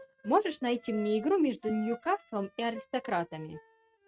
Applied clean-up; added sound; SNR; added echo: neural mask model RNNoise.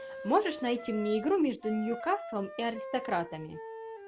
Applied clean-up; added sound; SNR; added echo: none; Wind instrument, woodwind instrument; 12 dB; none.